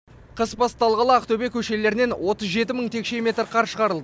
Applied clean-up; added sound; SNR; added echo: none; none; none; none.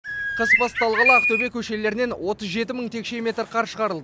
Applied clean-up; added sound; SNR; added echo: none; Bird; -4 dB; none.